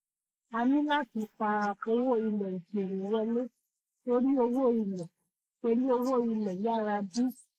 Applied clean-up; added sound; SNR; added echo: neural mask model Resemble Enhance denoiser.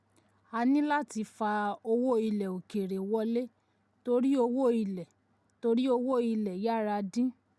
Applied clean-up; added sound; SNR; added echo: none; none; none; none.